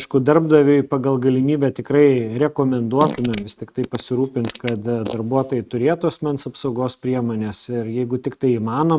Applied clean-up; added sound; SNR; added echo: neural mask model RNNoise.